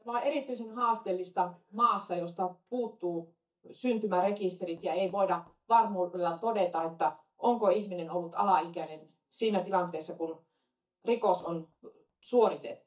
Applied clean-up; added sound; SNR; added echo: neural mask model DeepFilterNet 3.